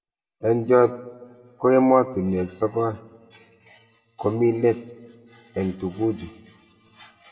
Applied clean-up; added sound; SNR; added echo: none; none; none; reverberation time 1.1 s.